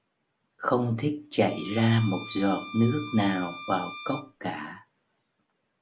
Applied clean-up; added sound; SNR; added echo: none; Bowed string instrument; 14 dB; none.